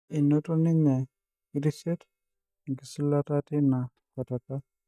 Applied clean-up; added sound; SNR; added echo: neural mask model DeepFilterNet 3.